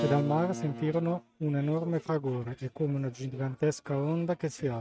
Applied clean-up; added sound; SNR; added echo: neural mask model RNNoise.